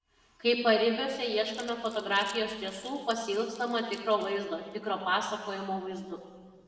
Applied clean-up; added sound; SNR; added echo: neural separator model SepFormer DNS4.